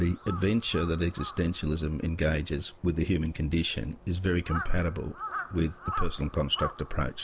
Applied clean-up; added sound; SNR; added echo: none; Crow; 13 dB; none.